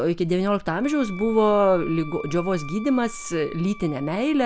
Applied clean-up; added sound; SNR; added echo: none; Wind instrument, woodwind instrument; 19 dB; none.